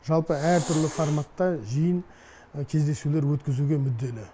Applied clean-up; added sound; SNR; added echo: none; Hiss; 14 dB; none.